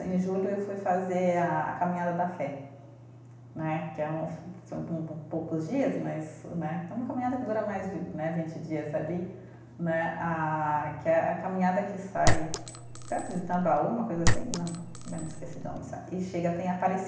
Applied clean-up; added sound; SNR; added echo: none; Chink, clink; -3 dB; reverberation time 0.9 s.